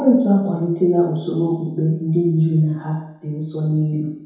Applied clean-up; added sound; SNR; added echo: none; none; none; reverberation time 0.9 s.